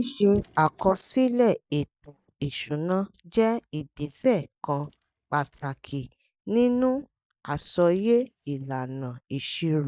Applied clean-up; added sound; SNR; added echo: neural mask model DeepFilterNet 3.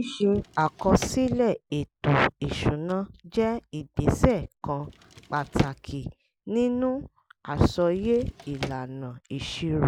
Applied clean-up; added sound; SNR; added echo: none; Drawer open or close; 15 dB; none.